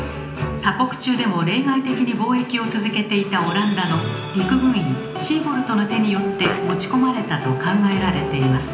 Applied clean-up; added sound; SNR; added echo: none; Fart; 11 dB; reverberation time 0.8 s.